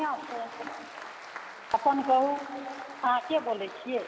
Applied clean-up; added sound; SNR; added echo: none; Applause; 14 dB; none.